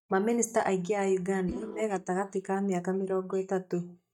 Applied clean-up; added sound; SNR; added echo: neural mask model DeepFilterNet 3.